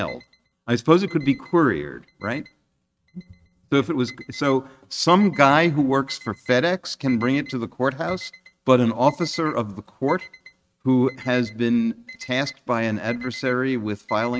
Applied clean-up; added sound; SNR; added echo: neural mask model RNNoise.